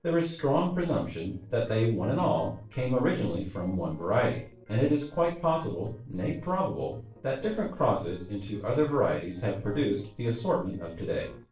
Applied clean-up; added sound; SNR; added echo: neural separator model SepFormer DNS4.